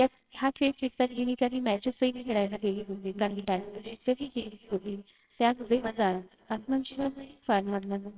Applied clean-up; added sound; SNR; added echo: neural separator model SepFormer WHAMR!.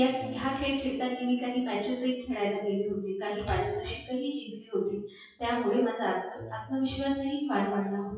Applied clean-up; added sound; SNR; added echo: classical method WPE with log-MMSE.